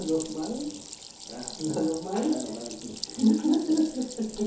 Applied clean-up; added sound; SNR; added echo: none; Stream; 13 dB; reverberation time 0.5 s.